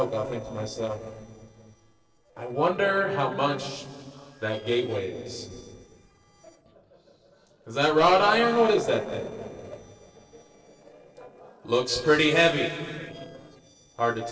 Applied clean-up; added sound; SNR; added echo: neural separator model SepFormer DNS4.